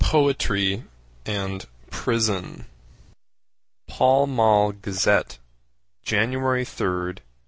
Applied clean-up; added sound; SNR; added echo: none; none; none; none.